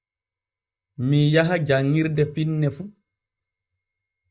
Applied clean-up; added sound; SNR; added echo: neural mask model DeepFilterNet 3.